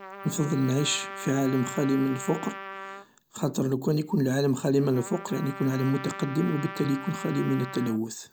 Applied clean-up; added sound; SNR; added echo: none; Trumpet; 13 dB; none.